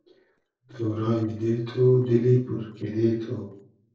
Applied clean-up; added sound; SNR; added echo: neural separator model SepFormer DNS4.